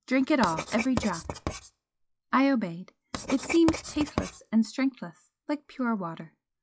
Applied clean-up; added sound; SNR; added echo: classical method log-MMSE.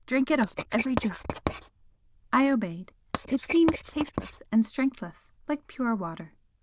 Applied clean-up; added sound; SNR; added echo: neural diffusion model UNIVERSE++.